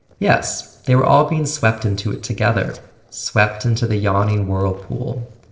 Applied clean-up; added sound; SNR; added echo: neural separator model SepFormer DNS4.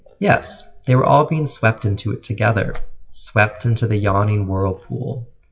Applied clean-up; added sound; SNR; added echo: classical method WPE with log-MMSE.